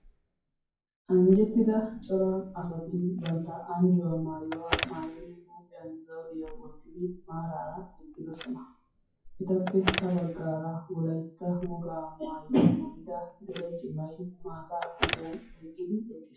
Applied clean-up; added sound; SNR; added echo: classical method WPE with log-MMSE.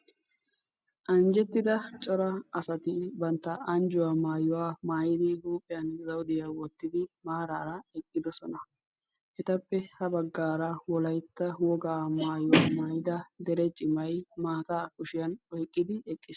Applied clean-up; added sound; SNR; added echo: none; none; none; none.